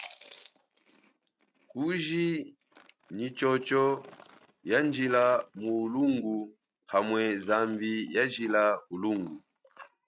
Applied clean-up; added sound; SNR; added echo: neural mask model RNNoise.